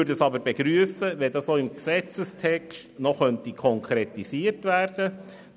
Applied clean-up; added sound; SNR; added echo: none; none; none; none.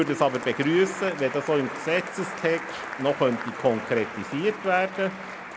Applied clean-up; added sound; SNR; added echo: none; Applause; 10 dB; none.